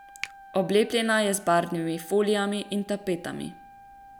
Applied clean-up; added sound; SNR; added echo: none; Wind instrument, woodwind instrument + Finger snapping; 20 dB; none.